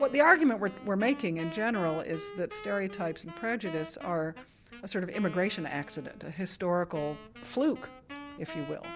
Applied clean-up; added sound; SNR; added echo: none; Wind instrument, woodwind instrument; 15 dB; none.